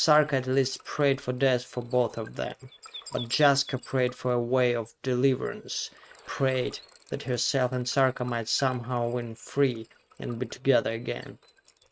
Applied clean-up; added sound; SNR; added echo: neural mask model RNNoise.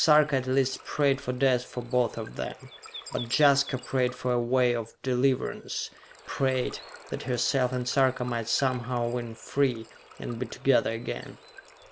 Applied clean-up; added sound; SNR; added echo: none; Water / Bird; 20 dB; none.